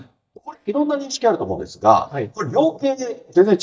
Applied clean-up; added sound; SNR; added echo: neural mask model DeepFilterNet 3.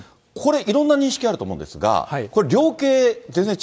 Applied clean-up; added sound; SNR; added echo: none; none; none; none.